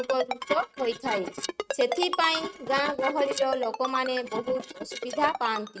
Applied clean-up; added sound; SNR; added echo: neural mask model RNNoise.